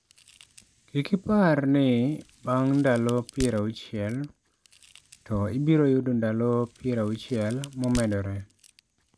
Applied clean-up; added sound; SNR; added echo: none; Crack; 19 dB; none.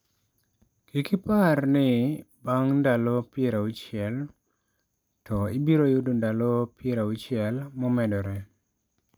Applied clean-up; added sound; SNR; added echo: none; none; none; none.